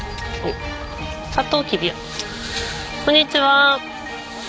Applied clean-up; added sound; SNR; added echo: none; none; none; none.